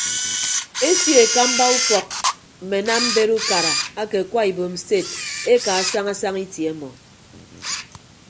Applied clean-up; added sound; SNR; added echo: none; Camera; 3 dB; none.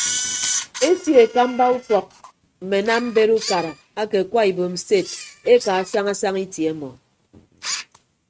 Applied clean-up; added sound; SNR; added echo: neural mask model RNNoise.